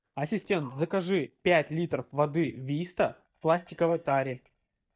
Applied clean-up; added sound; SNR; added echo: neural mask model DeepFilterNet 3.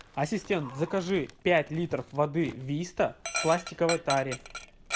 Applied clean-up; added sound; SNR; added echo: none; Dog; 10 dB; none.